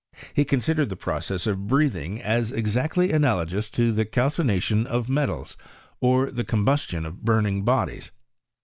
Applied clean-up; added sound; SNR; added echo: none; none; none; none.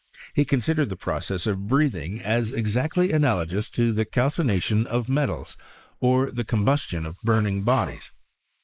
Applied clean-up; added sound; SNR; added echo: neural mask model Resemble Enhance denoiser.